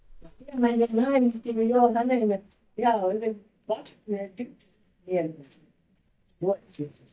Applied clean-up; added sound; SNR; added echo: neural mask model DeepFilterNet 3.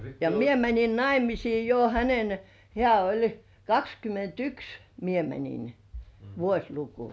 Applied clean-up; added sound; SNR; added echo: none; none; none; none.